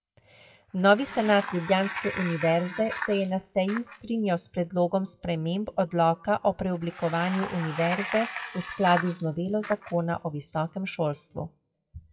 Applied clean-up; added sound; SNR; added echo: classical method WPE with log-MMSE.